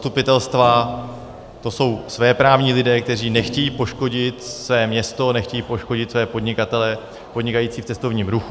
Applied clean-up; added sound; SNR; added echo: none; Thump, thud; 14 dB; none.